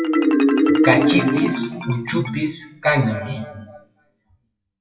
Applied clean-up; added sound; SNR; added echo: classical method WPE with log-MMSE.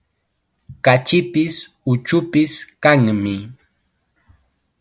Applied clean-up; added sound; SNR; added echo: none; none; none; none.